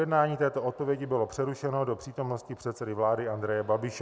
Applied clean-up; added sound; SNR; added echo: none; none; none; none.